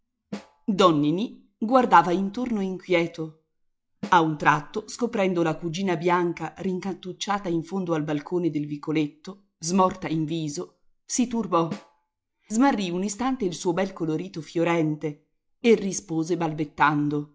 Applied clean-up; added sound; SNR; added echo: classical method log-MMSE.